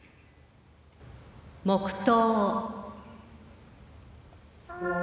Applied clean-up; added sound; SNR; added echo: none; none; none; none.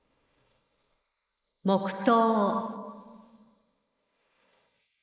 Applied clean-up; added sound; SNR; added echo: neural mask model Resemble Enhance denoiser.